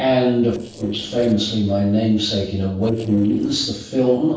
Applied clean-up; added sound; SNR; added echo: neural separator model SepFormer DNS4.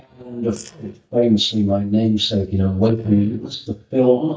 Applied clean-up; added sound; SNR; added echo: neural mask model DeepFilterNet 3.